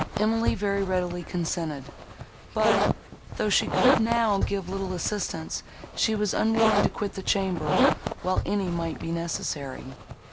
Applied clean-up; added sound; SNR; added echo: none; Zipper (clothing); 2 dB; none.